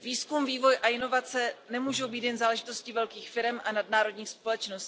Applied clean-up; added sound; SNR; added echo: none; none; none; none.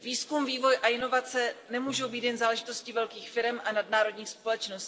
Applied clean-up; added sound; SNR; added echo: none; none; none; reverberation time 2.4 s.